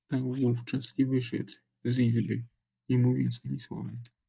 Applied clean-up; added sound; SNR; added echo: neural mask model DeepFilterNet 3.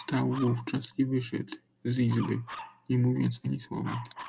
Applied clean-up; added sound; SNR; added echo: none; Dog; 17 dB; none.